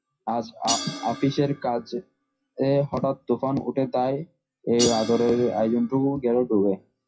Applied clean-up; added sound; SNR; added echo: classical method WPE with log-MMSE.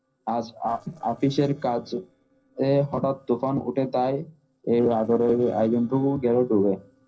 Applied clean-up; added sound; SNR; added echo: neural separator model SepFormer DNS4.